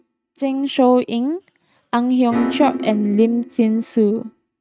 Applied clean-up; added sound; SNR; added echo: neural mask model RNNoise.